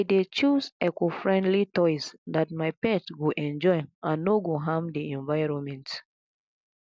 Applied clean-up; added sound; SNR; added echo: none; none; none; none.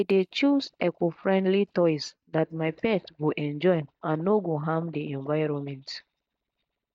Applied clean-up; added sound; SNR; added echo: neural mask model DeepFilterNet 3.